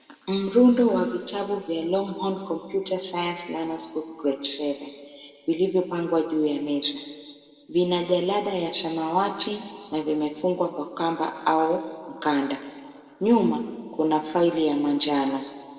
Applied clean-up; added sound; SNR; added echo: none; none; none; reverberation time 2.0 s.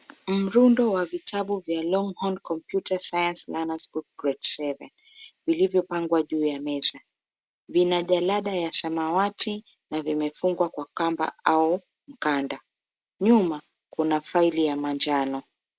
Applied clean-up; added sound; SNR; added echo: none; none; none; none.